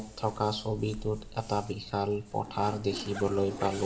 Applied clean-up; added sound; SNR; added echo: none; Zipper (clothing); 13 dB; reverberation time 2.2 s.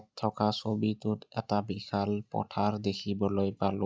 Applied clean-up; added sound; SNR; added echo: none; none; none; none.